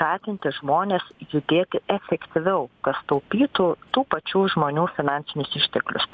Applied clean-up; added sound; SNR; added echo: none; none; none; none.